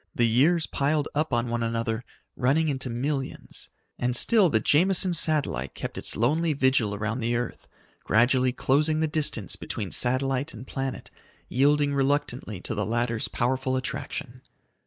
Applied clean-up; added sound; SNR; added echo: neural mask model Resemble Enhance denoiser.